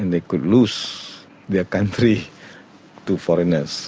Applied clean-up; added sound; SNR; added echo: none; none; none; none.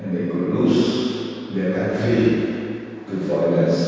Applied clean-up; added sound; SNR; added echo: none; none; none; reverberation time 2.2 s.